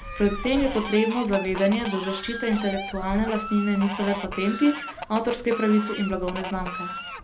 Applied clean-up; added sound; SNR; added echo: none; Fowl; 9 dB; none.